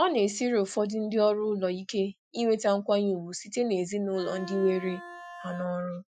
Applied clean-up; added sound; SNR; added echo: classical method Wiener filter.